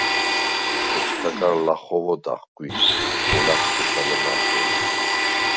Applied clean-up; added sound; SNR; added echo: none; Domestic sounds, home sounds; -5 dB; none.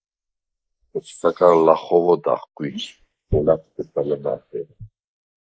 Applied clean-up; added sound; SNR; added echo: neural mask model Resemble Enhance denoiser.